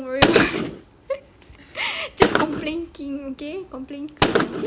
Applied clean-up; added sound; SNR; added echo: none; Gunshot, gunfire; -4 dB; none.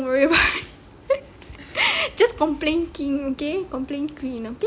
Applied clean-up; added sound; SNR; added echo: none; none; none; none.